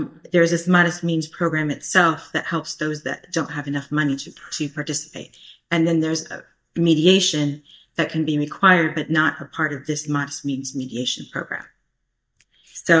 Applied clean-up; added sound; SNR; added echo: neural mask model DeepFilterNet 3.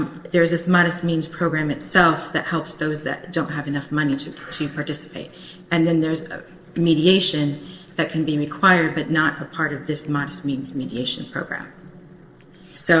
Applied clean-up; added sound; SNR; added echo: neural separator model SepFormer DNS4.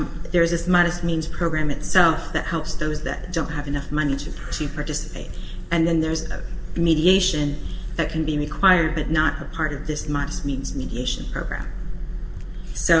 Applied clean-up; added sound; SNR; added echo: none; Drip; 19 dB; reverberation time 1.0 s.